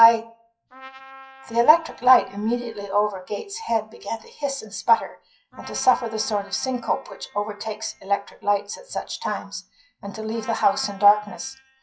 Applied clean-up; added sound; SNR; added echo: classical method WPE with log-MMSE.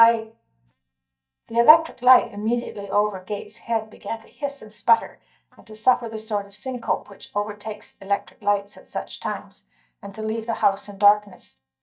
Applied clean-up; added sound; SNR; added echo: neural mask model DeepFilterNet 3.